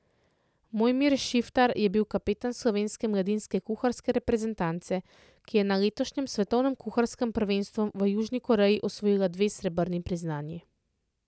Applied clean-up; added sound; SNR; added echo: none; none; none; none.